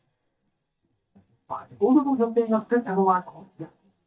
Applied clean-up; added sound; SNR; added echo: neural mask model DeepFilterNet 3.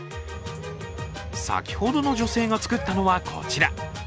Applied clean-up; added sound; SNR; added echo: none; none; none; none.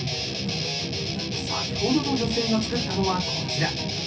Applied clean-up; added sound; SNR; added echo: none; Guitar; 1 dB; reverberation time 0.3 s.